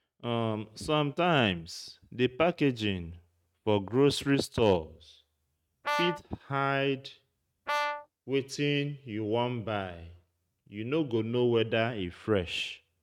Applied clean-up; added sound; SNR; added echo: neural mask model RNNoise.